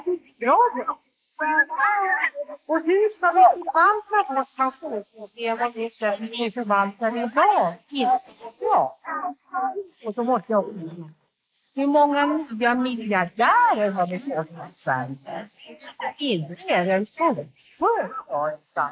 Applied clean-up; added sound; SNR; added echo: neural mask model Resemble Enhance denoiser.